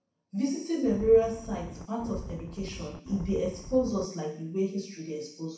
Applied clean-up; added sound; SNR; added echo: none; Wind; 11 dB; reverberation time 0.6 s.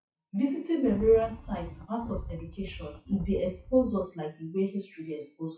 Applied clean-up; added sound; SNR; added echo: classical method WPE with log-MMSE.